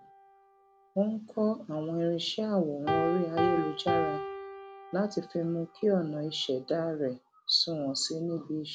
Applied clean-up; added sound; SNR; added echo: none; Piano; 7 dB; none.